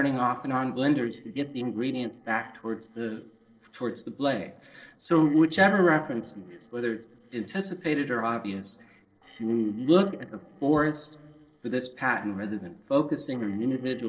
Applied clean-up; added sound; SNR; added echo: neural separator model SepFormer DNS4.